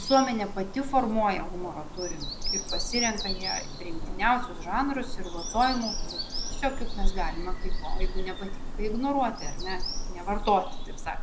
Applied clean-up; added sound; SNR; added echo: none; Bird vocalization, bird call, bird song; 0 dB; none.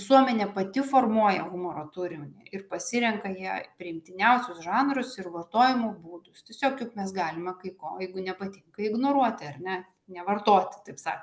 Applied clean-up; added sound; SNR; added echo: none; none; none; none.